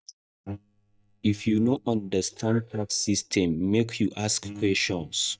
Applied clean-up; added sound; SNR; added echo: neural mask model DeepFilterNet 3.